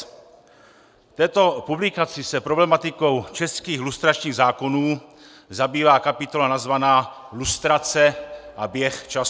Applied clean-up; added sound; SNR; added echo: none; none; none; none.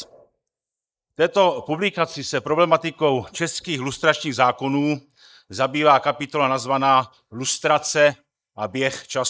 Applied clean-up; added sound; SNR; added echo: neural mask model Resemble Enhance denoiser.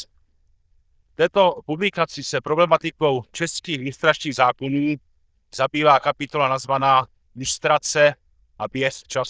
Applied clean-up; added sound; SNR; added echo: neural diffusion model UNIVERSE++.